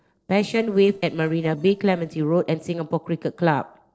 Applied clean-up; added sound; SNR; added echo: neural separator model SepFormer DNS4.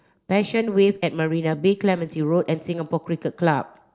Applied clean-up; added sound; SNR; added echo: neural mask model Resemble Enhance denoiser.